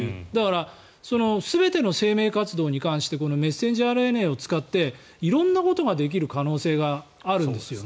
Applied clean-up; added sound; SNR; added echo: none; none; none; none.